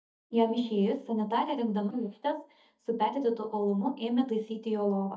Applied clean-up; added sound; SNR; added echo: neural mask model DeepFilterNet 3.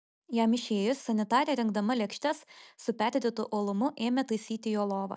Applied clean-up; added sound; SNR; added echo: none; none; none; none.